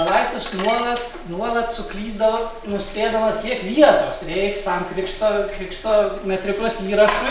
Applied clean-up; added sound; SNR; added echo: none; Sink (filling or washing); 15 dB; none.